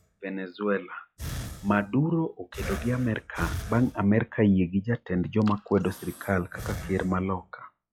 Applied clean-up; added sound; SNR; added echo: classical method log-MMSE.